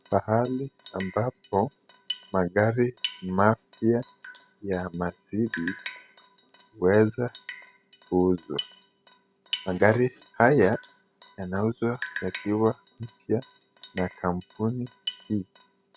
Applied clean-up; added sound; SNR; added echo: none; Drip; 15 dB; none.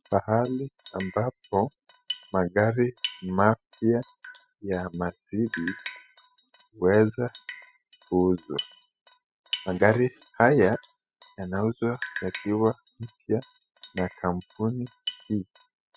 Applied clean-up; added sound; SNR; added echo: classical method spectral subtraction.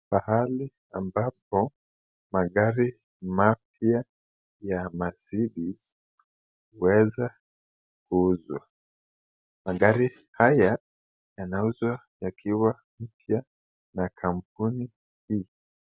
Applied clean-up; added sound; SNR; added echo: none; none; none; none.